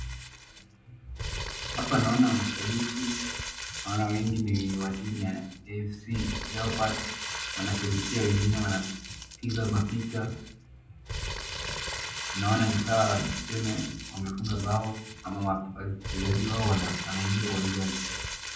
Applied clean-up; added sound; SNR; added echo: none; Crumpling, crinkling; 7 dB; reverberation time 0.6 s.